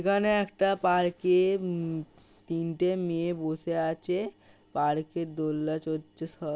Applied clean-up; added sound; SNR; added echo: none; none; none; none.